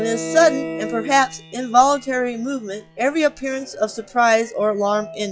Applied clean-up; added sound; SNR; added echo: classical method log-MMSE.